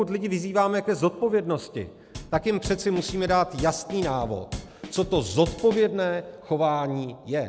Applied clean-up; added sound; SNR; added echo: none; Drum kit; 12 dB; none.